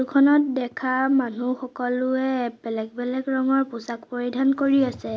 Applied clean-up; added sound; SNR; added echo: none; none; none; none.